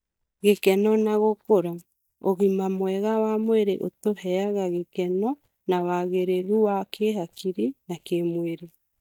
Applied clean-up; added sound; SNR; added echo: neural mask model DeepFilterNet 3.